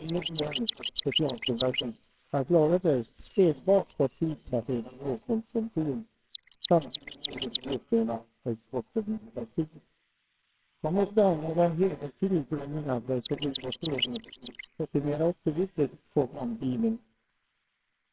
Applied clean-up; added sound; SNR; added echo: neural separator model SepFormer WHAMR!.